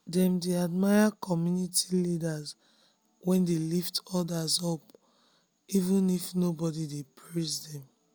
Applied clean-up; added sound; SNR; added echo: none; none; none; none.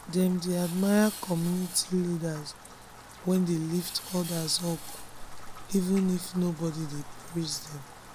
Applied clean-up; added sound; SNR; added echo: none; Rain + Tools; 13 dB; none.